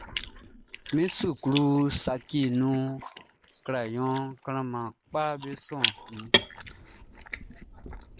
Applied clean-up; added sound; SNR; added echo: neural mask model Resemble Enhance denoiser.